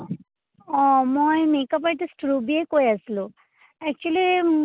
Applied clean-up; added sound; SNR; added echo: none; none; none; none.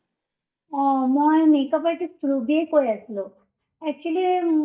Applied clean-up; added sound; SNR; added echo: neural mask model DeepFilterNet 3.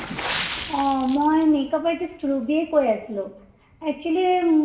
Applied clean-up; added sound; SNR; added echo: none; Water / Splash, splatter; 14 dB; reverberation time 0.7 s.